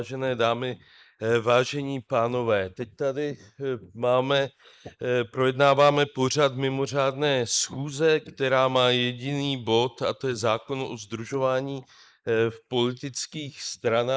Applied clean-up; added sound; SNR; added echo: neural mask model Resemble Enhance denoiser.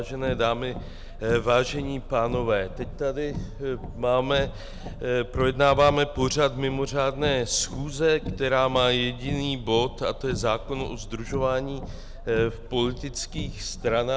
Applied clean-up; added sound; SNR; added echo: none; Car; 9 dB; none.